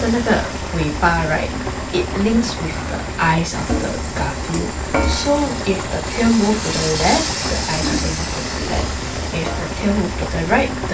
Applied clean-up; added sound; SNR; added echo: none; Frying (food) / Dishes, pots, and pans; 2 dB; reverberation time 0.2 s.